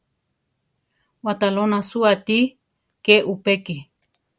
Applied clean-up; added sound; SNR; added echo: none; none; none; none.